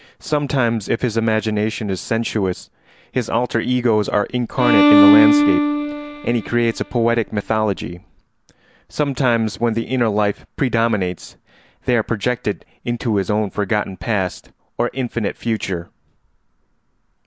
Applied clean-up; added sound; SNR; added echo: none; Bowed string instrument; -3 dB; none.